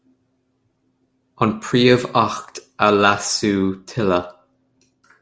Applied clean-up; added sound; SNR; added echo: none; none; none; none.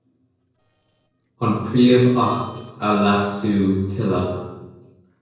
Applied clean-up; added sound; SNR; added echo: neural separator model SepFormer DNS4.